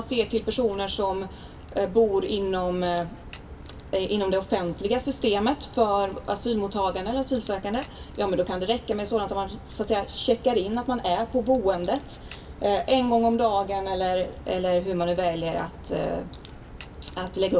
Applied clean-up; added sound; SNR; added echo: none; Crack; 16 dB; reverberation time 0.2 s.